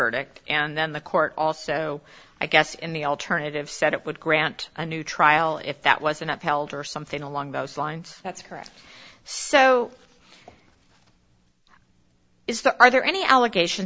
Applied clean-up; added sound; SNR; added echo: none; none; none; none.